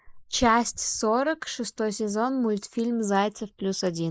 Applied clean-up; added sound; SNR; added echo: neural mask model Resemble Enhance denoiser.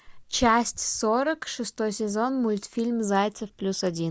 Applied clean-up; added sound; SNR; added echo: none; none; none; none.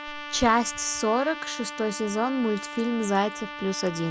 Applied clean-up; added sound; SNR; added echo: none; Trumpet; 11 dB; none.